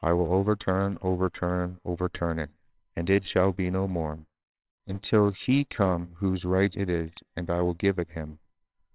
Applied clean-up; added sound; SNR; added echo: neural separator model SepFormer WHAMR!.